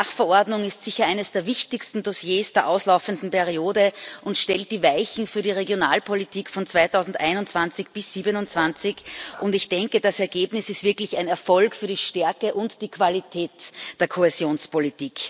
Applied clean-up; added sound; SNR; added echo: none; Bark; 19 dB; none.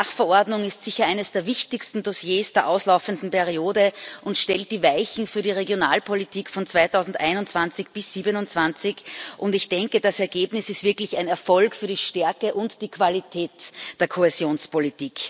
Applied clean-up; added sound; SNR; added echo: none; none; none; none.